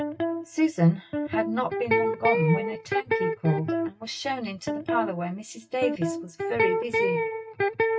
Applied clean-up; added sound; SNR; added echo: neural mask model RNNoise.